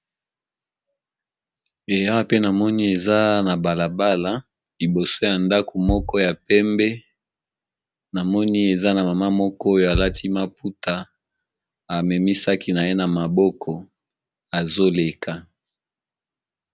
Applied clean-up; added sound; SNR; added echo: none; Bass drum; 11 dB; none.